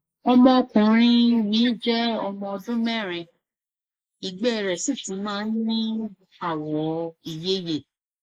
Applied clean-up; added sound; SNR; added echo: neural mask model Resemble Enhance denoiser.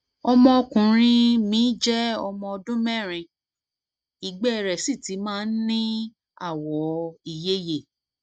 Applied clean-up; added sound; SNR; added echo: none; none; none; none.